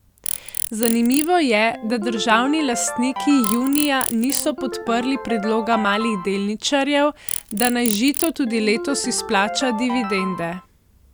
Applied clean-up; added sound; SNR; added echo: none; Ringtone + Insect; 8 dB; none.